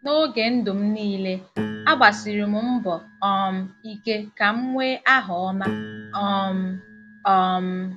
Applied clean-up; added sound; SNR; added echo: none; Piano; 15 dB; none.